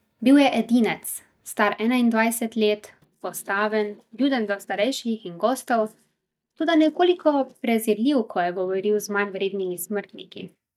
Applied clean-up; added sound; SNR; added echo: neural mask model DeepFilterNet 3.